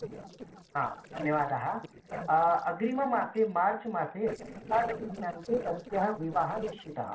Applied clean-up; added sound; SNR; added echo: neural separator model SepFormer DNS4.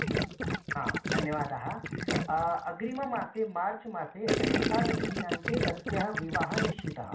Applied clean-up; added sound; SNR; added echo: none; Gurgling; -2 dB; reverberation time 0.4 s.